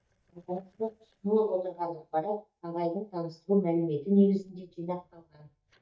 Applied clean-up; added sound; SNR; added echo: neural mask model DeepFilterNet 3.